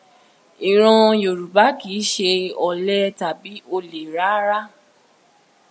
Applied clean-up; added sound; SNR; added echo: none; none; none; none.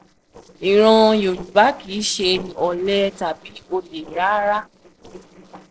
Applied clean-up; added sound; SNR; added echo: neural separator model SepFormer DNS4.